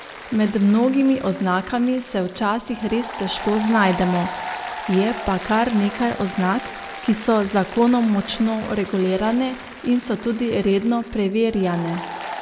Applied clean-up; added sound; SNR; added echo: none; Applause; 13 dB; none.